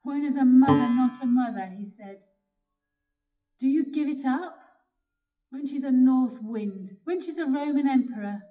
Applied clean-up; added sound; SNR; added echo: classical method WPE with log-MMSE.